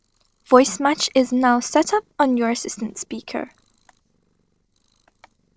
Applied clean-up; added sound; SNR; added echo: neural separator model SepFormer DNS4.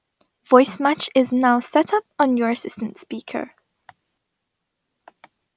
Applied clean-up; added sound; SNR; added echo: none; none; none; none.